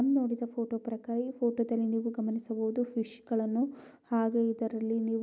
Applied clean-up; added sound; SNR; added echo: none; none; none; none.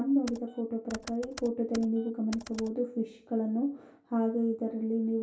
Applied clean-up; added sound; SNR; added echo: none; Computer keyboard; 18 dB; reverberation time 0.3 s.